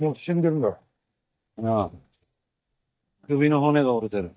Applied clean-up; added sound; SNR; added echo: neural mask model DeepFilterNet 3.